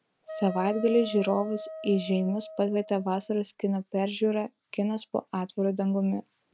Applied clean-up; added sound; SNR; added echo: none; Wind instrument, woodwind instrument; 12 dB; none.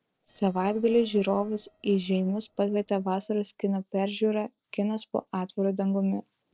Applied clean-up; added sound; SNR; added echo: neural separator model SepFormer DNS4.